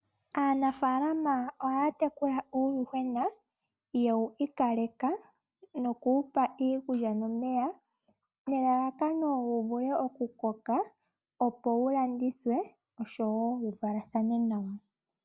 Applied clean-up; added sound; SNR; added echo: none; none; none; none.